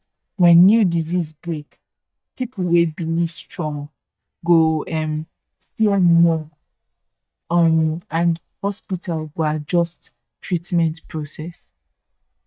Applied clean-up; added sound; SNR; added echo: neural mask model DeepFilterNet 3.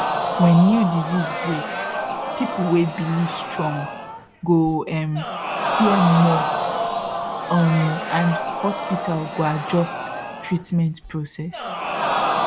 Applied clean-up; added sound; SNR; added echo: none; Crowd; 4 dB; none.